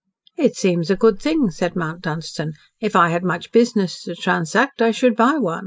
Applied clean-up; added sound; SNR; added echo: neural mask model Resemble Enhance denoiser.